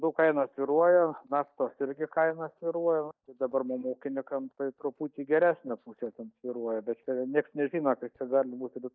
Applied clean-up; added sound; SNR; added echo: neural mask model DeepFilterNet 3.